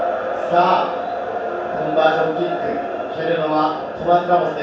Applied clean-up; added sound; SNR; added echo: none; none; none; reverberation time 0.7 s.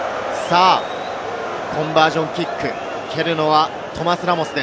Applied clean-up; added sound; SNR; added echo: none; none; none; none.